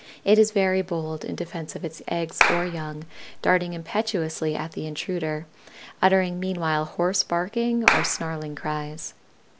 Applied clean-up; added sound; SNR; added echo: none; Clapping; 1 dB; none.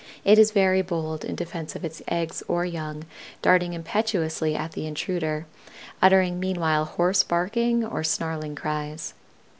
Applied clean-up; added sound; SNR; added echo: none; none; none; none.